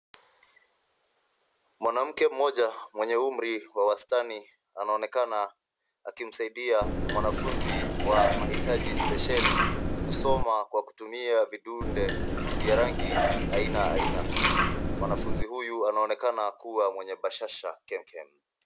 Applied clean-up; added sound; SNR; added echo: none; Liquid; -3 dB; none.